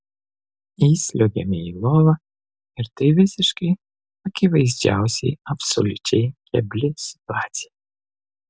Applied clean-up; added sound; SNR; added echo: none; none; none; none.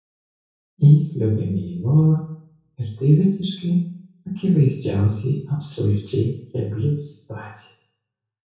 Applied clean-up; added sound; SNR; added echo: none; none; none; reverberation time 0.6 s.